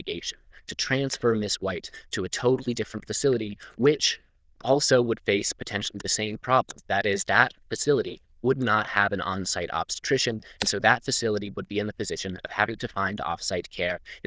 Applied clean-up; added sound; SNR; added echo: neural diffusion model UNIVERSE++.